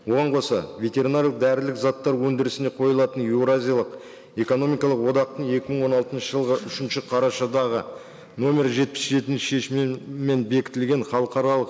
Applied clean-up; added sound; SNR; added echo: none; none; none; none.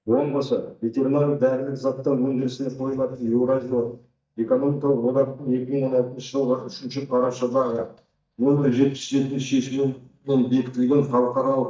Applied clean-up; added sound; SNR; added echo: neural mask model DeepFilterNet 3.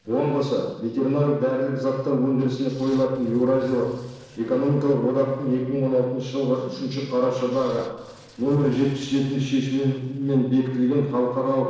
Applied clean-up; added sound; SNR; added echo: neural separator model SepFormer DNS4.